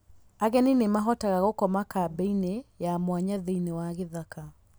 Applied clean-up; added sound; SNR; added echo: none; none; none; none.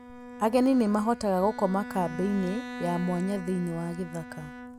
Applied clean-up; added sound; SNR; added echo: none; Bowed string instrument; 12 dB; none.